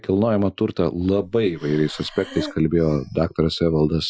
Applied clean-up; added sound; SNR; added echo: classical method Wiener filter.